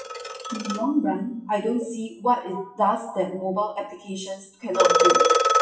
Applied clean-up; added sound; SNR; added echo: classical method WPE with log-MMSE.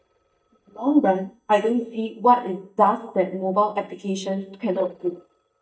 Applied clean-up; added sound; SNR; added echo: neural mask model DeepFilterNet 3.